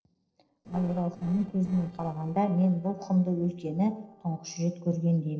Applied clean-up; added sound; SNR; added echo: neural separator model SepFormer DNS4.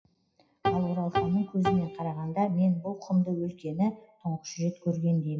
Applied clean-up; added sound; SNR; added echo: classical method WPE with log-MMSE.